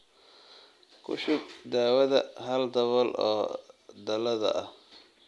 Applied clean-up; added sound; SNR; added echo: none; none; none; none.